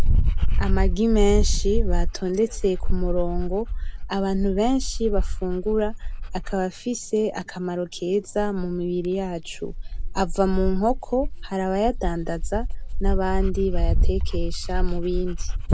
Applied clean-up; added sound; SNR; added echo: none; Dog; -3 dB; none.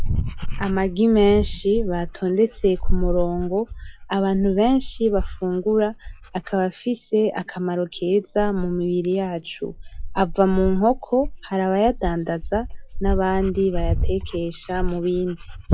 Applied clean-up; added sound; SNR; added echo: classical method log-MMSE.